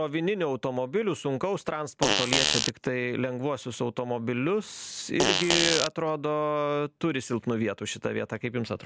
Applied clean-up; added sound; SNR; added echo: none; Fart; -4 dB; none.